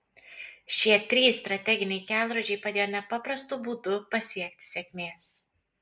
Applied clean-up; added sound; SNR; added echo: none; none; none; none.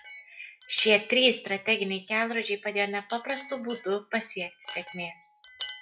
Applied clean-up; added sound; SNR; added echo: classical method log-MMSE.